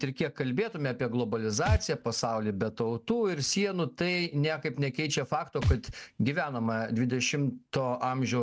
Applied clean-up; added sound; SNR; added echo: none; Thump, thud; 9 dB; none.